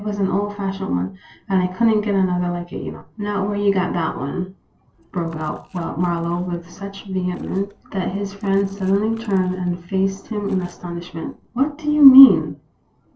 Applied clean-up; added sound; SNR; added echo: neural separator model SepFormer DNS4.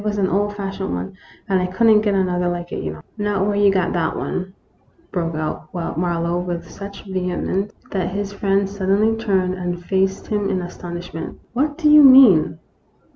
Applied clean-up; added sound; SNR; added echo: none; none; none; none.